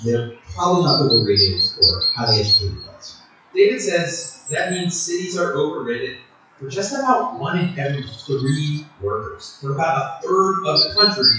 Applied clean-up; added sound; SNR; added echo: classical method WPE with log-MMSE.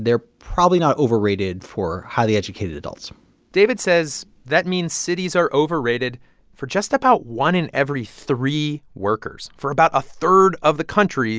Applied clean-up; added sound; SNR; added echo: none; none; none; none.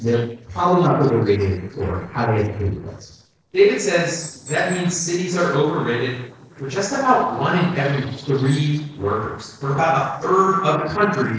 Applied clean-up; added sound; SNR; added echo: neural separator model SepFormer DNS4.